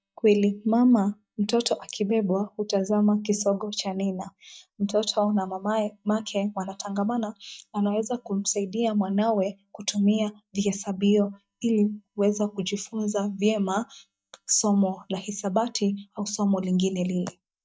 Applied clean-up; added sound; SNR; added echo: neural mask model DeepFilterNet 3.